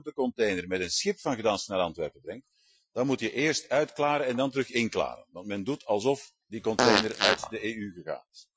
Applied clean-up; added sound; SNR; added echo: classical method Wiener filter.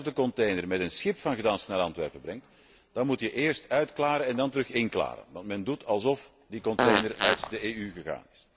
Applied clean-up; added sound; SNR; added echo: none; Fart; -1 dB; none.